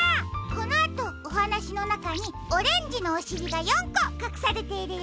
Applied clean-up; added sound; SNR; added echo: none; none; none; none.